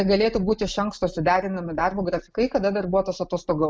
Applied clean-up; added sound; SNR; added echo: none; none; none; none.